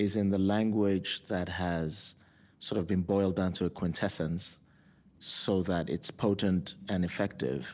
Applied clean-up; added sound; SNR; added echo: none; none; none; none.